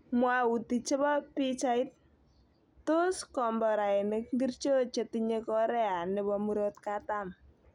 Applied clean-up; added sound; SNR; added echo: none; none; none; none.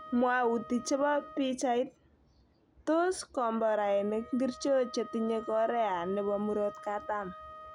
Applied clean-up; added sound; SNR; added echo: none; Wind instrument, woodwind instrument; 17 dB; none.